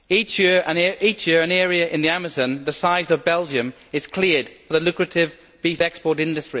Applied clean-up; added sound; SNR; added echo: none; none; none; none.